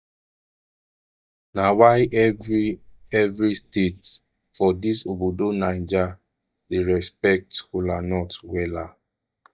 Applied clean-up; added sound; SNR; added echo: neural mask model DeepFilterNet 3.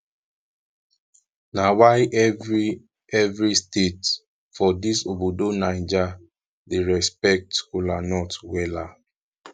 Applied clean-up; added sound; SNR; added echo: none; none; none; none.